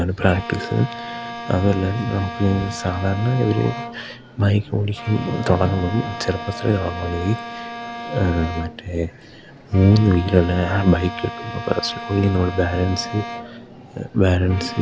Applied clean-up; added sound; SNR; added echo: none; Bowed string instrument; 12 dB; none.